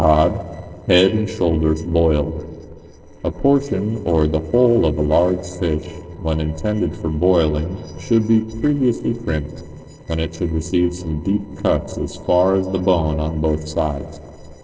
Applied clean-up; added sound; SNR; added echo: neural separator model SepFormer DNS4.